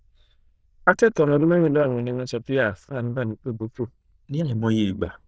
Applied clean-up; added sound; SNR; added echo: neural diffusion model UNIVERSE++.